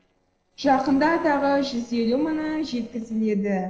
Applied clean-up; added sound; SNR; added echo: neural separator model SepFormer DNS4.